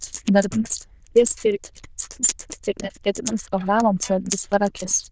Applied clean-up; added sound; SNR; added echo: neural diffusion model UNIVERSE++.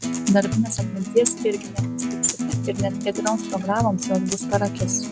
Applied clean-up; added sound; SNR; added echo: none; Acoustic guitar; 3 dB; none.